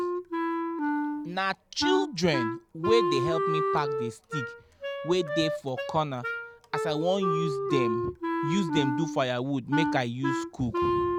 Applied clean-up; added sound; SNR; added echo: none; Wind instrument, woodwind instrument; 0 dB; none.